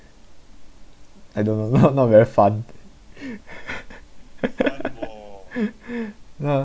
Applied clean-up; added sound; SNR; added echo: none; none; none; none.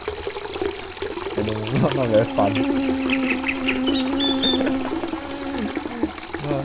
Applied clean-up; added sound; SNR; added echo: none; Sink (filling or washing) / Water tap, faucet + Buzz; -4 dB; none.